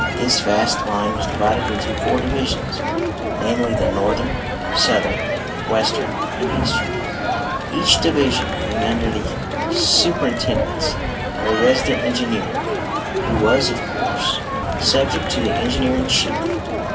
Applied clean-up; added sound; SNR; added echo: none; Crowd; 0 dB; reverberation time 0.2 s.